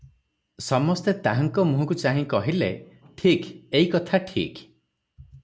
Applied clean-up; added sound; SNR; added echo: none; none; none; none.